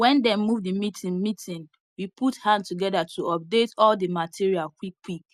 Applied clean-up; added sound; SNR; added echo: none; none; none; none.